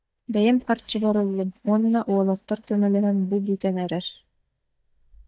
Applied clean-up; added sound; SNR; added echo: neural mask model DeepFilterNet 3.